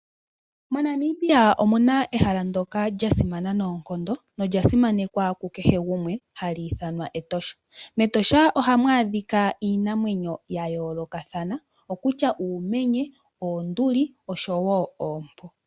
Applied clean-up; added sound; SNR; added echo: none; none; none; none.